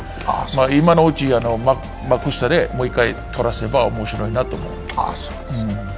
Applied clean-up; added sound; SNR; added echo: none; none; none; none.